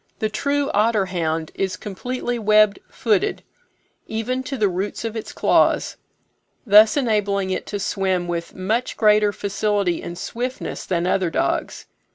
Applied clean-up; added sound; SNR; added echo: none; none; none; none.